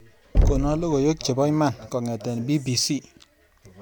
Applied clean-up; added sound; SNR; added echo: none; Knock; 3 dB; none.